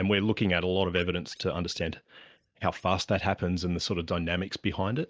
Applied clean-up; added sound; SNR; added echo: neural mask model DeepFilterNet 3.